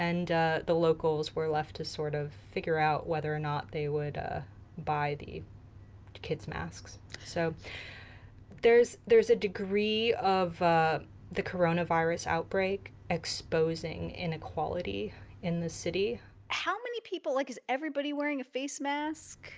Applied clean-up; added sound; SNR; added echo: none; none; none; none.